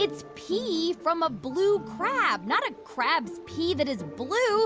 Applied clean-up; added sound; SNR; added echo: none; none; none; none.